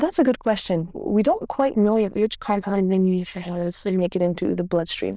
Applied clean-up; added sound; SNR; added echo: neural diffusion model UNIVERSE++.